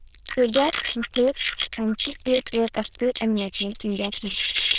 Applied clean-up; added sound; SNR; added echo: neural diffusion model UNIVERSE++.